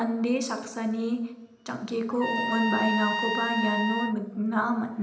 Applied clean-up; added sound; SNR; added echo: none; Trumpet; 2 dB; reverberation time 0.9 s.